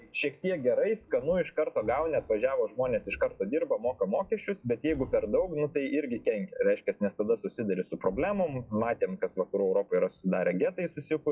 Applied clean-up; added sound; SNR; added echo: classical method WPE with log-MMSE.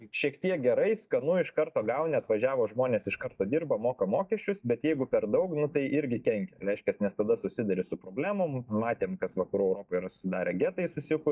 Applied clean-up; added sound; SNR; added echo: neural mask model DeepFilterNet 3.